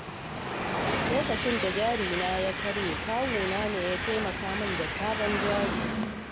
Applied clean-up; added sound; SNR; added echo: none; Train; 0 dB; none.